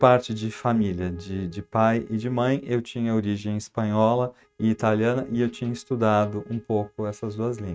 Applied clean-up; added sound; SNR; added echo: neural mask model RNNoise.